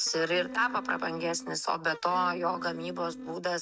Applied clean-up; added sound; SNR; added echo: neural mask model RNNoise.